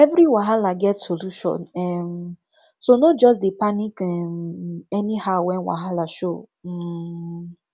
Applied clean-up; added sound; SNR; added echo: none; none; none; none.